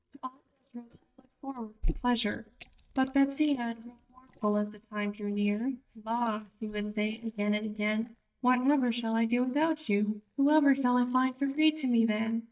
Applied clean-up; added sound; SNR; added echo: neural mask model DeepFilterNet 3.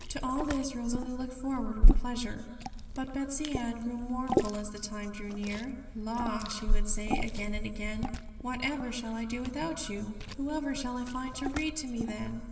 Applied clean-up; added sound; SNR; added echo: none; Liquid; 0 dB; reverberation time 1.9 s.